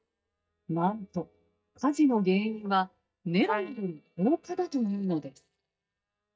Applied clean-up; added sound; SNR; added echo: neural mask model DeepFilterNet 3.